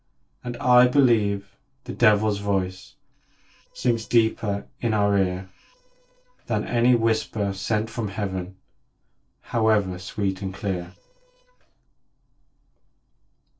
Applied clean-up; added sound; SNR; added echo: neural separator model SepFormer DNS4.